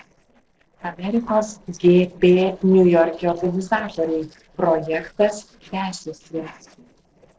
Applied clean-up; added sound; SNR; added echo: neural separator model SepFormer DNS4.